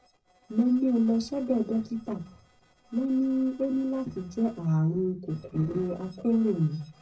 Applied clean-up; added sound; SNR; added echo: neural separator model SepFormer DNS4.